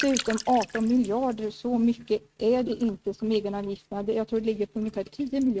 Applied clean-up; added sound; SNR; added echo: neural mask model RNNoise.